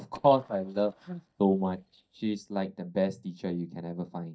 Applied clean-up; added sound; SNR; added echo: neural mask model DeepFilterNet 3.